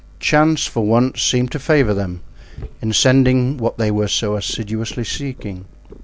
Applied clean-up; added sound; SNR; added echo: none; Purr; 18 dB; none.